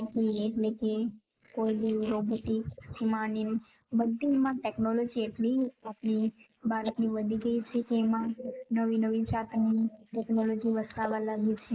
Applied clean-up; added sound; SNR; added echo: neural mask model Resemble Enhance denoiser.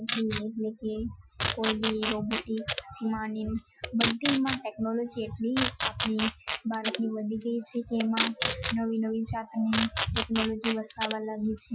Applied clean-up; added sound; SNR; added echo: classical method Wiener filter.